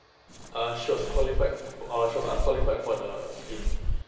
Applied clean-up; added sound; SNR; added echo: none; Fireworks; -1 dB; reverberation time 2.3 s.